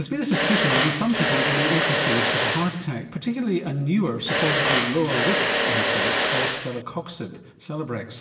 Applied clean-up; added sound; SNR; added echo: none; Mechanisms; -5 dB; reverberation time 1.0 s.